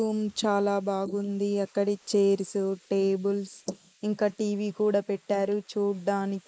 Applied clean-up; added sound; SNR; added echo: neural mask model Resemble Enhance denoiser.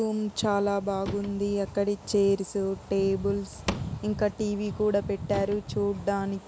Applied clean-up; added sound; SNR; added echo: none; Drawer open or close / Wood; 15 dB; none.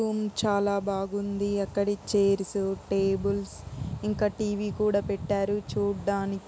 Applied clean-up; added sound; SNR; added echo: none; none; none; none.